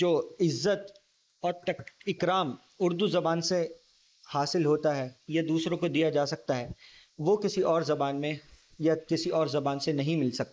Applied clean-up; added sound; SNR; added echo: neural mask model Resemble Enhance denoiser.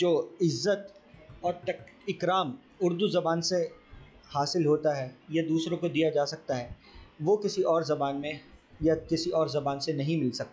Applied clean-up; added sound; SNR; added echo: classical method log-MMSE.